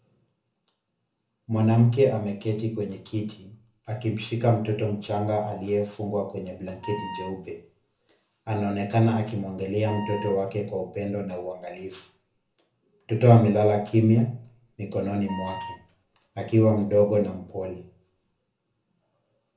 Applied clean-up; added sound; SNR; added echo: none; Wind instrument, woodwind instrument; 13 dB; reverberation time 0.6 s.